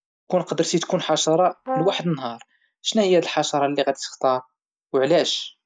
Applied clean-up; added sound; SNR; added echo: neural mask model DeepFilterNet 3.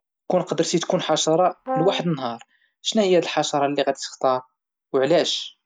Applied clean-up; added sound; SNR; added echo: none; Brass instrument; 6 dB; none.